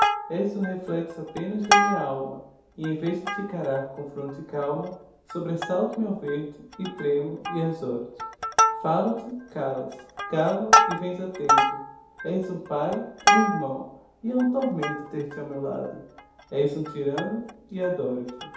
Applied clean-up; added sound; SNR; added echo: none; Plucked string instrument; -1 dB; reverberation time 0.8 s.